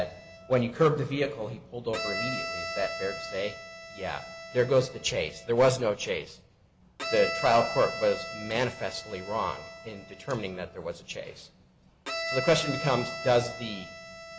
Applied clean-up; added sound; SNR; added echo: none; Bowed string instrument; 9 dB; none.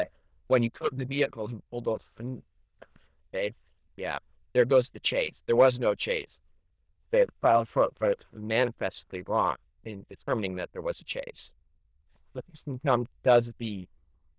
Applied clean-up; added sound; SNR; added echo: neural diffusion model UNIVERSE++.